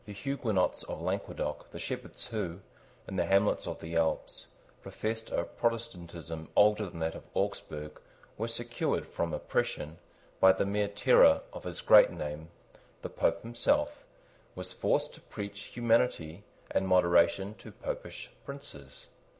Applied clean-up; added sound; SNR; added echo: none; none; none; none.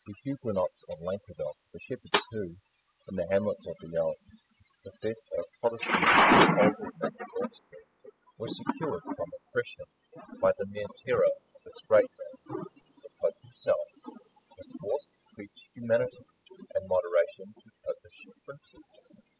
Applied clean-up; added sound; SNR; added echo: classical method spectral subtraction.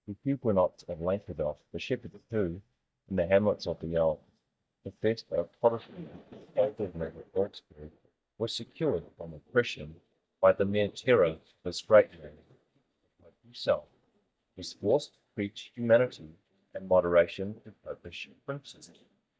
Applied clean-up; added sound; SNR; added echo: neural mask model DeepFilterNet 3.